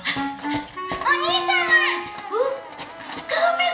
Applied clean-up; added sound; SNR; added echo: none; none; none; reverberation time 1.0 s.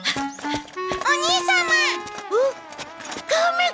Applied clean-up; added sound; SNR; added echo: none; none; none; none.